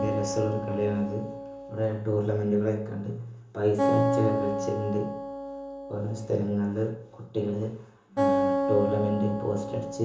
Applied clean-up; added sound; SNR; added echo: none; Acoustic guitar; 2 dB; reverberation time 0.8 s.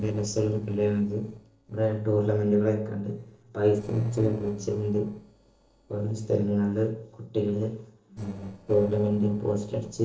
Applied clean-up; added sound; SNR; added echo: neural separator model SepFormer DNS4.